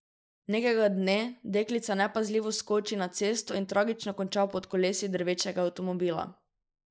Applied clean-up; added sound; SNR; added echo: neural mask model Resemble Enhance denoiser.